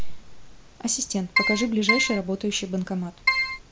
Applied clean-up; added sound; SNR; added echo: none; Keyboard (musical); -4 dB; none.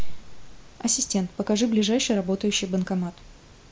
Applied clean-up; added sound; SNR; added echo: none; none; none; none.